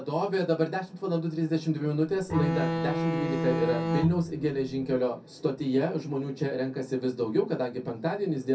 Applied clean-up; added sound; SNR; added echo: none; Bowed string instrument; 1 dB; reverberation time 0.3 s.